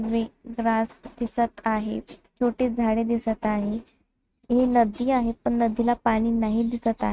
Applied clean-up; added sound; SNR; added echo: neural mask model RNNoise.